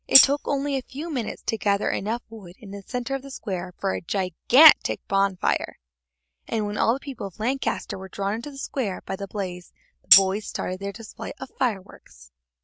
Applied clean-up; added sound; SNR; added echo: none; Tambourine; -1 dB; none.